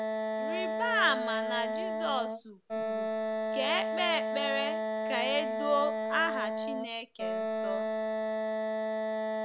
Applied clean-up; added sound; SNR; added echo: none; Wind instrument, woodwind instrument; -2 dB; none.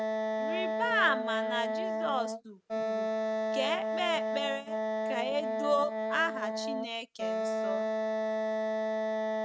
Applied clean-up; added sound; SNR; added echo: neural mask model RNNoise.